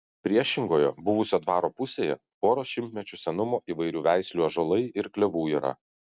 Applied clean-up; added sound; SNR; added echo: none; none; none; none.